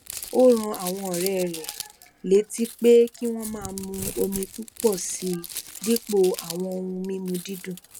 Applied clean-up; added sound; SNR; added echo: none; Crumpling, crinkling; 13 dB; none.